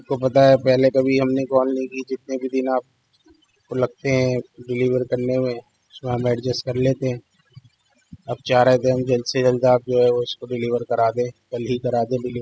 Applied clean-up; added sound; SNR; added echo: classical method spectral subtraction.